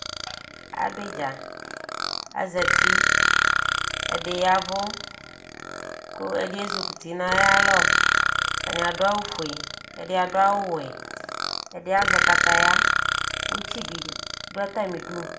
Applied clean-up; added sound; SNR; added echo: none; Burping, eructation; -3 dB; reverberation time 0.8 s.